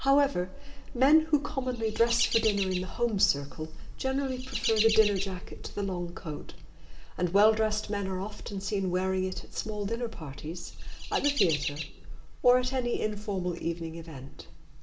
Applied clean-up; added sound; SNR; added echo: none; Chirp, tweet; 9 dB; reverberation time 1.7 s.